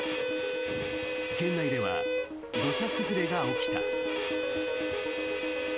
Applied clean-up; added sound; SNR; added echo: none; Bowed string instrument; -2 dB; none.